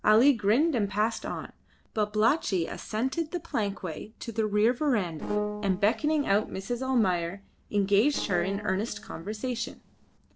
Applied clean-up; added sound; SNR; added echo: neural separator model SepFormer DNS4.